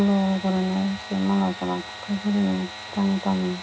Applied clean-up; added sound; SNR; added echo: none; Sawing / Engine; 13 dB; reverberation time 0.2 s.